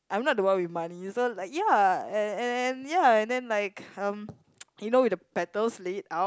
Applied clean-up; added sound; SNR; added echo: none; none; none; none.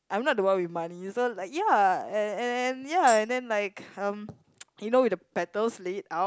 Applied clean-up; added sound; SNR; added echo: none; Tambourine; 16 dB; none.